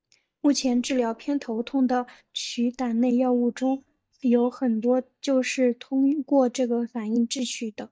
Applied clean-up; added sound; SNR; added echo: neural mask model DeepFilterNet 3.